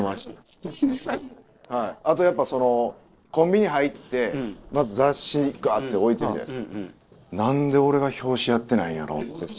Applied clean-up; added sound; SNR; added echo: neural separator model SepFormer DNS4.